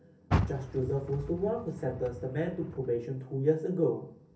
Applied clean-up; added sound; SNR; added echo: none; Car; 6 dB; reverberation time 0.3 s.